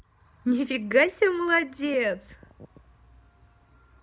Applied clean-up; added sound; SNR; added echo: none; none; none; none.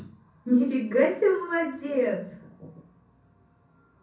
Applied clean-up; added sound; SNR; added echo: none; none; none; reverberation time 0.6 s.